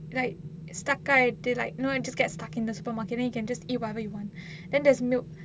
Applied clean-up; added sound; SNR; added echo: none; none; none; none.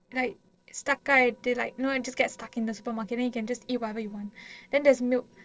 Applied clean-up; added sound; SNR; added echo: neural separator model SepFormer DNS4.